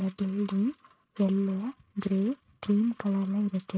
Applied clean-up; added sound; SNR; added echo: neural mask model RNNoise.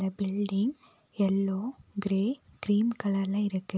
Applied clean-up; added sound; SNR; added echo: none; none; none; none.